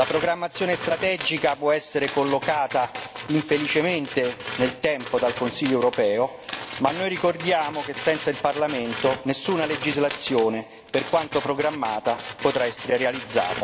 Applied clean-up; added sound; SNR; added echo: none; Tools; 10 dB; none.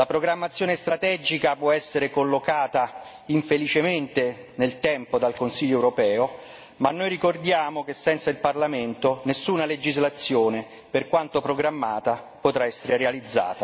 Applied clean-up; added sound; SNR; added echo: none; none; none; none.